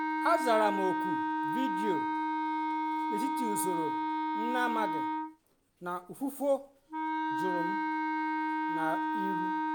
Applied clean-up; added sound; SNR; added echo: none; Wind instrument, woodwind instrument; -3 dB; none.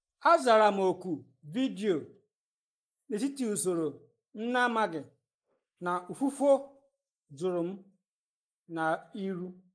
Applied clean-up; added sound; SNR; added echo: neural mask model Resemble Enhance denoiser.